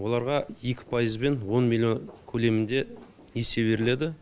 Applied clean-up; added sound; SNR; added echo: none; none; none; none.